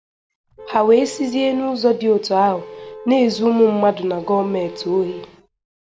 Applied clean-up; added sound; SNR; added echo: none; Vehicle horn, car horn, honking; 18 dB; none.